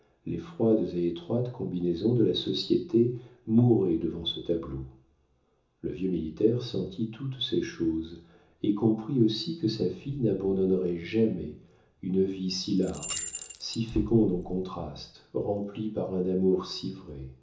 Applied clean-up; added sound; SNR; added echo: none; Rattle / Keys jangling; 12 dB; reverberation time 0.7 s.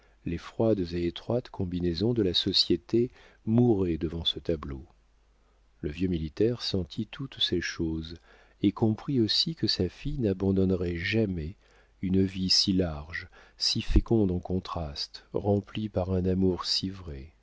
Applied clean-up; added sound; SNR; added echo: none; none; none; none.